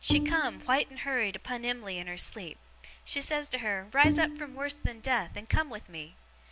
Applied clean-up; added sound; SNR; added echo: none; Bowed string instrument; 3 dB; none.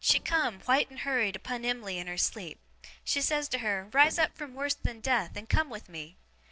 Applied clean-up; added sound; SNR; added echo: neural separator model SepFormer DNS4.